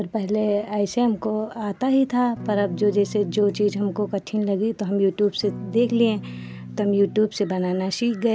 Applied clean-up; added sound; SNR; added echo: none; Electric guitar / Strum; 12 dB; none.